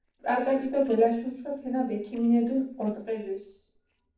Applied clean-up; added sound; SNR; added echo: neural separator model SepFormer DNS4.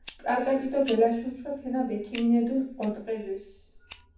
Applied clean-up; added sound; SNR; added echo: none; Fire; 14 dB; reverberation time 0.6 s.